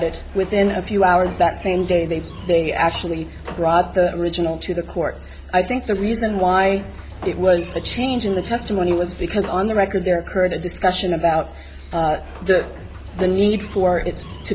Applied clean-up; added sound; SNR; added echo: none; Sliding door; 17 dB; none.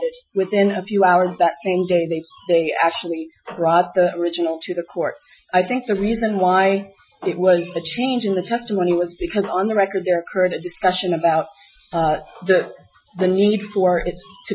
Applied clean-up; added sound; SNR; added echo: classical method Wiener filter.